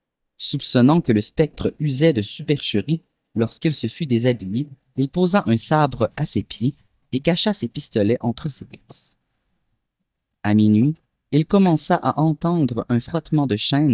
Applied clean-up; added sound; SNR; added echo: neural mask model DeepFilterNet 3.